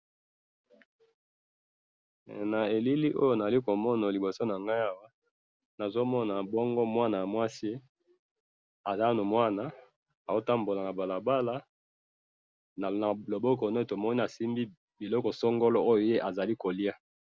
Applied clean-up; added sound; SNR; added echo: none; none; none; none.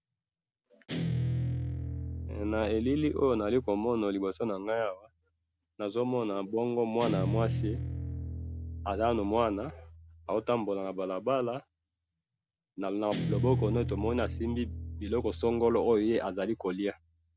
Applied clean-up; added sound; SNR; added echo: none; Guitar; 6 dB; none.